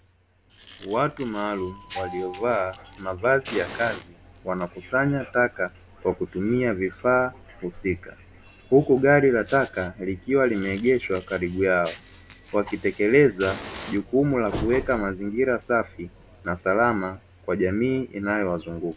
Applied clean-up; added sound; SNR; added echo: none; Train + Fire; 17 dB; none.